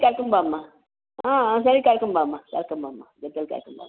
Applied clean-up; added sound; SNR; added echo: none; none; none; none.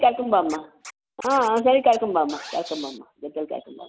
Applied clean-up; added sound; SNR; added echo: none; Scratching (performance technique); 19 dB; none.